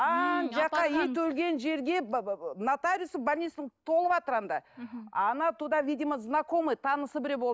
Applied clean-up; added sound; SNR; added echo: none; none; none; none.